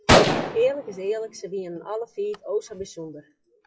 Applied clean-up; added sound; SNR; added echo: classical method WPE with log-MMSE.